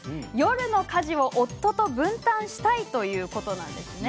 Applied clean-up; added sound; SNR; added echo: none; none; none; none.